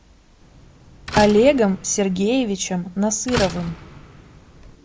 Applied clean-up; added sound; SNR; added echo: none; Slam; 11 dB; none.